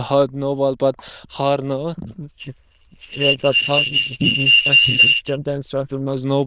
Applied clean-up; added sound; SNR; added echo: neural diffusion model UNIVERSE++.